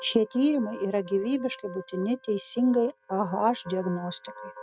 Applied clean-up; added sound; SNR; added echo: neural mask model RNNoise.